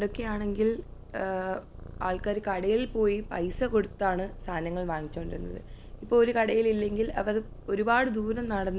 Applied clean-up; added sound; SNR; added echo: none; Purr; 12 dB; none.